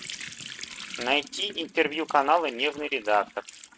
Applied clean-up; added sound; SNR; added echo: neural mask model RNNoise.